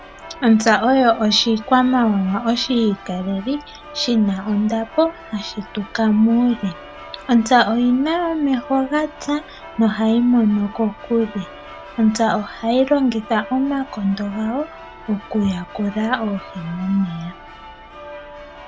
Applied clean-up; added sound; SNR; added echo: none; Church bell; 18 dB; none.